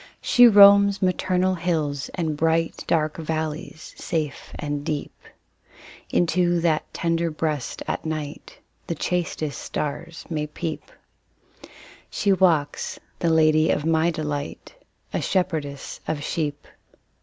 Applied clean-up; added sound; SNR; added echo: none; none; none; none.